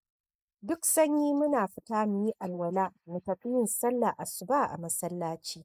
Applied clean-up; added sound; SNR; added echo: neural mask model Resemble Enhance denoiser.